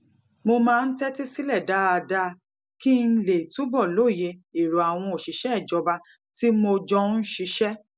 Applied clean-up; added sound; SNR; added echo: none; none; none; none.